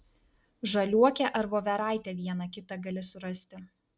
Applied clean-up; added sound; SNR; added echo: none; none; none; none.